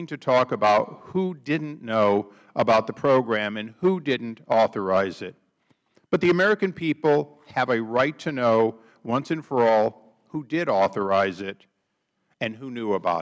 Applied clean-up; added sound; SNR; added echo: none; none; none; none.